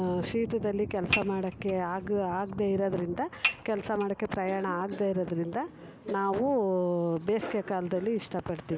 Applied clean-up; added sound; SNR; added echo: none; Dishes, pots, and pans / Chink, clink; 7 dB; none.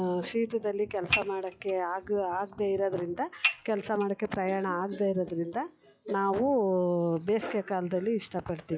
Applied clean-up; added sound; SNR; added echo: classical method log-MMSE.